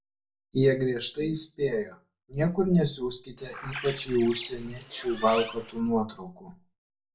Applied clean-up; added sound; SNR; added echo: none; Bird; 12 dB; reverberation time 0.2 s.